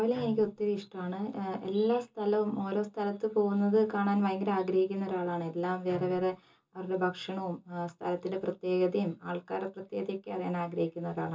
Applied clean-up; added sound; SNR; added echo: none; Bowed string instrument; 17 dB; reverberation time 0.2 s.